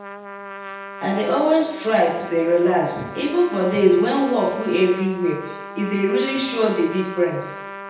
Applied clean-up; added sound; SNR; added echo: none; Trumpet; 14 dB; reverberation time 0.8 s.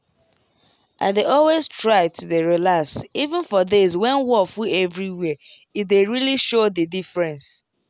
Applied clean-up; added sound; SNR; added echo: none; none; none; none.